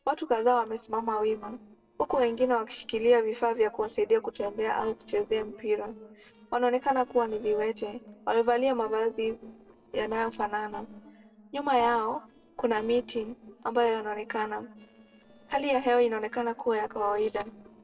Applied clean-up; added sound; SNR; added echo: neural separator model SepFormer DNS4.